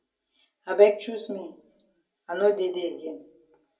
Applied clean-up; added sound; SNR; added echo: none; none; none; reverberation time 0.2 s.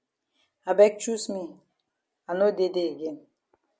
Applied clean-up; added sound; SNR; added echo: none; none; none; none.